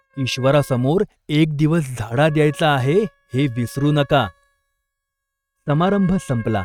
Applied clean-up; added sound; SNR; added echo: neural mask model RNNoise.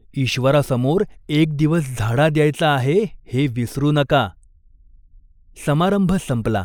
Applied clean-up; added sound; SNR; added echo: neural mask model Resemble Enhance denoiser.